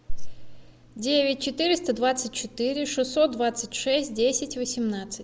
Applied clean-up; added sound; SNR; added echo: none; none; none; none.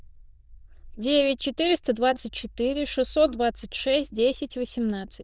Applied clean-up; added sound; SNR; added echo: neural diffusion model UNIVERSE++.